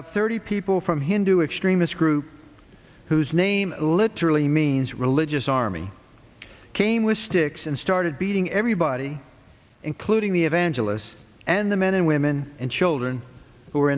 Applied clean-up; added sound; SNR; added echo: none; none; none; none.